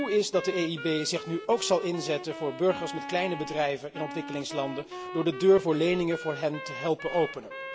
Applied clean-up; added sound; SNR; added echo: none; Wind instrument, woodwind instrument; 11 dB; reverberation time 0.3 s.